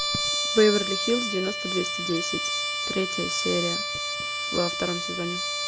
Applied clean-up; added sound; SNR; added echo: none; Trumpet; 0 dB; none.